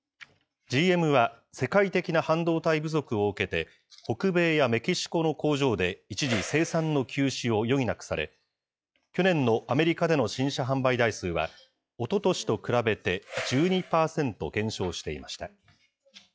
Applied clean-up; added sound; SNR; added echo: classical method log-MMSE.